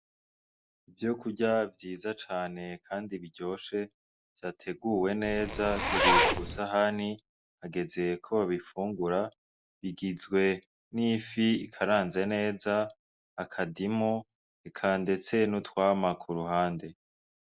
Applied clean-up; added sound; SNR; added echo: none; Zipper (clothing); -4 dB; none.